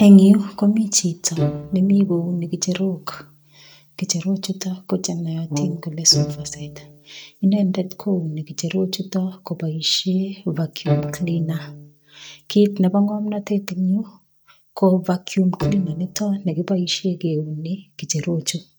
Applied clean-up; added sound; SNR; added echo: neural mask model DeepFilterNet 3.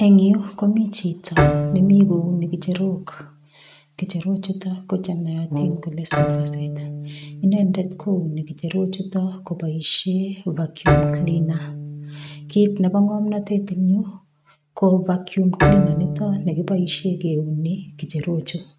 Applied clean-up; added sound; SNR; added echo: neural mask model RNNoise.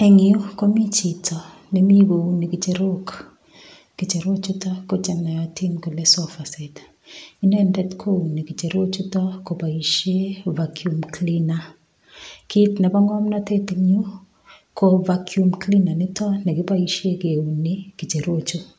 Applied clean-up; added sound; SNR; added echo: none; none; none; none.